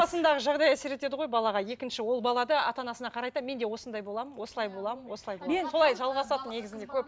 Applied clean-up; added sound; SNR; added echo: none; none; none; none.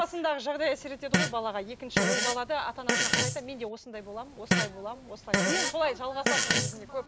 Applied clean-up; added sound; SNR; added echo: none; Fart; -3 dB; none.